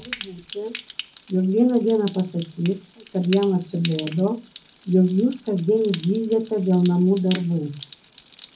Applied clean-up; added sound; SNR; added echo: none; Stream; 18 dB; reverberation time 0.4 s.